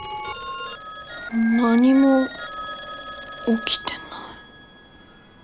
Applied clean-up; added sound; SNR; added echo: none; Telephone; 11 dB; none.